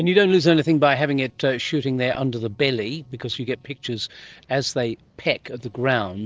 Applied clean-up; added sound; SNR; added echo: neural separator model SepFormer DNS4.